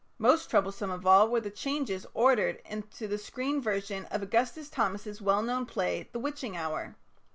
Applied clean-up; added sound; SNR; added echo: none; none; none; none.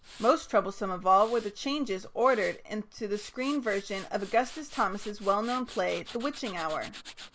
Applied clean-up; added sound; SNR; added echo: none; Tools; 19 dB; none.